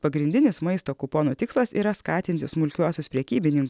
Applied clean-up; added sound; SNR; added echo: none; none; none; none.